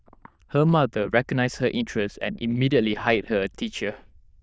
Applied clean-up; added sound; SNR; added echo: neural diffusion model UNIVERSE++.